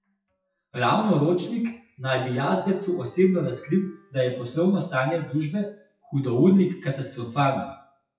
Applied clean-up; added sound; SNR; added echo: classical method WPE with log-MMSE.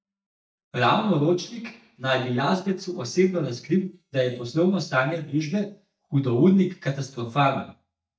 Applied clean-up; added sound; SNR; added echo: neural mask model DeepFilterNet 3.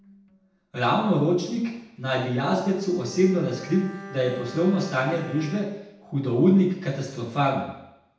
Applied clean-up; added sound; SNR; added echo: none; Bowed string instrument; 20 dB; reverberation time 0.8 s.